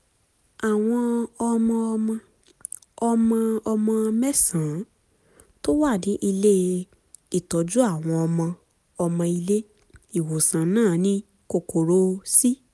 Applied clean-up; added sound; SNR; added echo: none; none; none; none.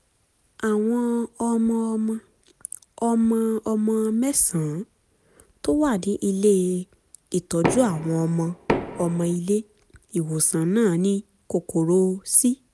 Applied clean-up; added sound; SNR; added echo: none; Knock; 6 dB; none.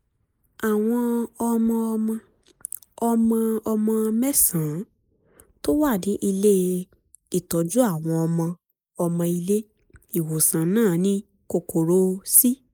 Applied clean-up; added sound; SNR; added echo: neural mask model Resemble Enhance denoiser.